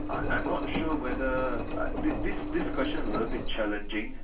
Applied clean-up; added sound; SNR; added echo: none; Engine; -1 dB; reverberation time 0.3 s.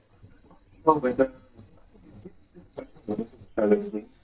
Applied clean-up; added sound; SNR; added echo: neural mask model DeepFilterNet 3.